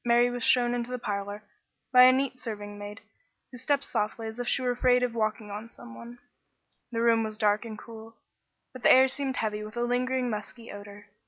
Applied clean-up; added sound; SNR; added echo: none; none; none; none.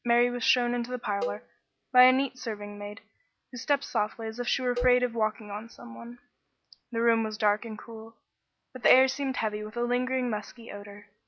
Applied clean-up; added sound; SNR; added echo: none; Cowbell; 12 dB; none.